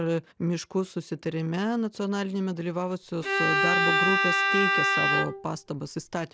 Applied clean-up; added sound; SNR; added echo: none; Bowed string instrument; -4 dB; none.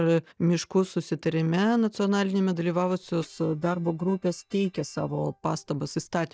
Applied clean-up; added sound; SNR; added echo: neural mask model DeepFilterNet 3.